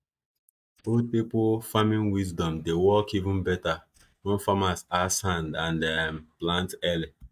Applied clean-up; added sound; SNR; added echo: neural mask model DeepFilterNet 3.